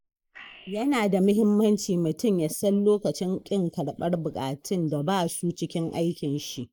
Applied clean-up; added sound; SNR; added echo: neural mask model Resemble Enhance denoiser.